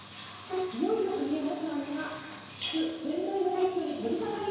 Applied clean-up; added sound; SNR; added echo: none; Bowed string instrument; 6 dB; reverberation time 1.0 s.